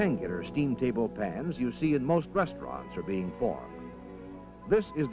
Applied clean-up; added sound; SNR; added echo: none; Harp; 16 dB; none.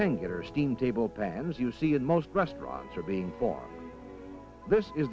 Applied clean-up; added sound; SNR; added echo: none; none; none; none.